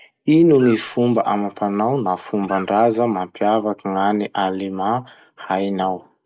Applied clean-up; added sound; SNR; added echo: none; Cough; 19 dB; none.